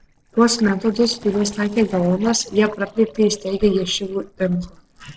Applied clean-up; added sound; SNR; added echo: neural separator model SepFormer DNS4.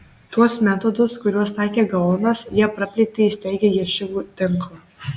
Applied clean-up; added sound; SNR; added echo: none; none; none; none.